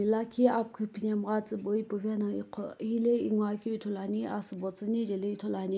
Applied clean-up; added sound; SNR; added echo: none; none; none; none.